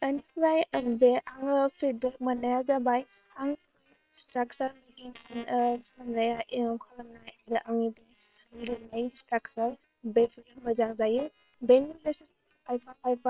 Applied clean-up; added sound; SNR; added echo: neural separator model SepFormer WHAM!.